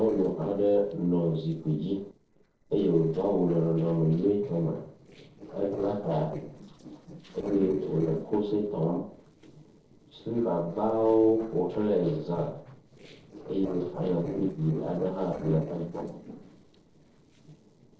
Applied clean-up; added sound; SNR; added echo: neural separator model SepFormer DNS4.